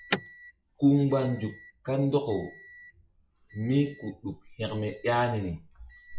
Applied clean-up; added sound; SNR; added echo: classical method log-MMSE.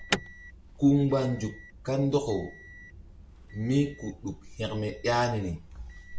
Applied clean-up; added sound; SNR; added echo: none; Alarm; 12 dB; none.